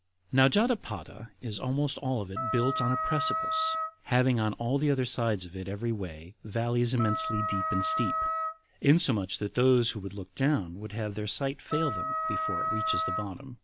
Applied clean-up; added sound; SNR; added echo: none; Wind instrument, woodwind instrument; 2 dB; none.